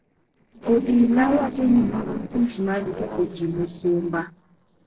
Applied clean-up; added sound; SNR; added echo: neural separator model SepFormer DNS4.